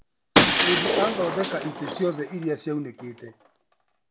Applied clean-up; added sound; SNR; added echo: none; Shatter; -3 dB; none.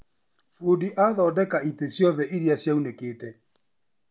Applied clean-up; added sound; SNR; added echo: none; none; none; none.